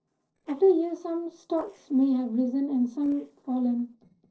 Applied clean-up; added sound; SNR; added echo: neural separator model SepFormer DNS4.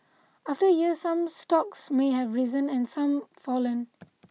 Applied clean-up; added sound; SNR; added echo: none; none; none; none.